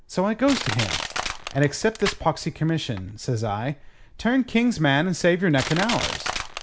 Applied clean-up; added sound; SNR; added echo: none; Crushing; 9 dB; none.